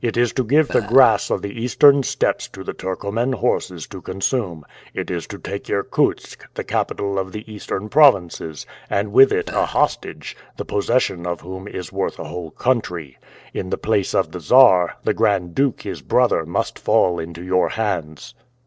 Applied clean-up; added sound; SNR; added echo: neural separator model SepFormer DNS4.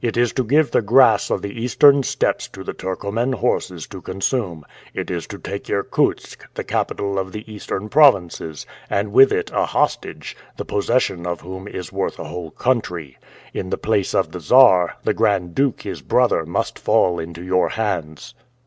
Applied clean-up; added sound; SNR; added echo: none; none; none; none.